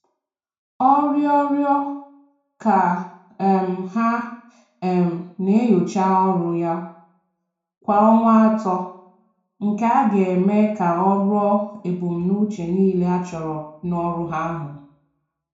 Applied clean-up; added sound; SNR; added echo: none; none; none; reverberation time 0.6 s.